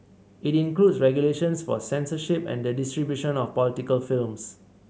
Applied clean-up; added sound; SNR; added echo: none; none; none; none.